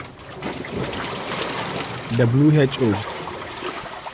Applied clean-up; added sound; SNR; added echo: none; Waves, surf; 7 dB; none.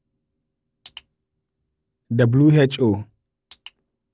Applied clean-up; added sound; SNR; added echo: none; none; none; none.